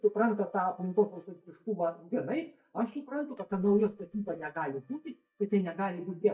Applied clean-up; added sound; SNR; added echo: neural mask model DeepFilterNet 3.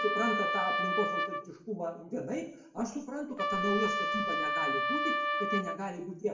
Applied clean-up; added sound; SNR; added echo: none; Trumpet; -3 dB; reverberation time 0.6 s.